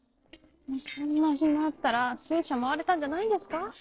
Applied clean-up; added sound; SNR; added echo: neural separator model SepFormer DNS4.